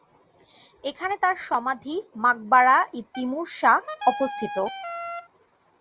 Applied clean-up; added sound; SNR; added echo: none; Wind instrument, woodwind instrument; 10 dB; none.